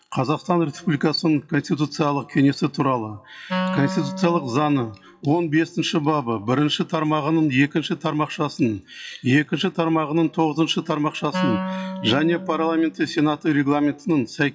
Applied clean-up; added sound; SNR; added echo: classical method WPE with log-MMSE.